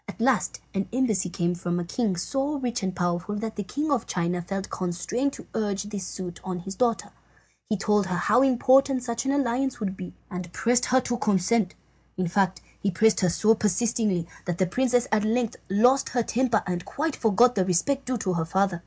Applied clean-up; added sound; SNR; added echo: none; none; none; none.